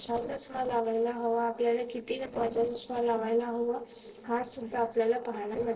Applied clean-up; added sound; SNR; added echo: neural separator model SepFormer DNS4.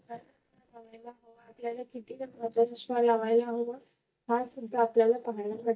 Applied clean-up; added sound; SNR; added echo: neural mask model DeepFilterNet 3.